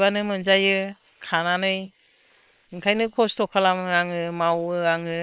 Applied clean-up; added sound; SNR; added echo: neural separator model SepFormer WHAM!.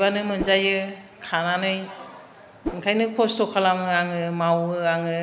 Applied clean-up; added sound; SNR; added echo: none; Whoosh, swoosh, swish; 8 dB; none.